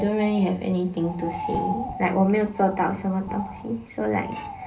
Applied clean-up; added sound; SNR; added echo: none; Bird; 10 dB; reverberation time 0.3 s.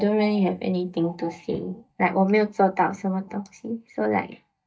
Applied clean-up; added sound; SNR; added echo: neural mask model DeepFilterNet 3.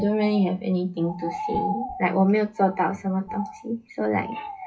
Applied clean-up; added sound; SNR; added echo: classical method WPE with log-MMSE.